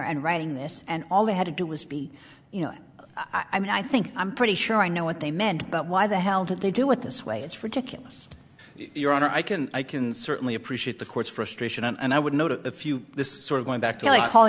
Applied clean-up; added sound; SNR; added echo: none; none; none; none.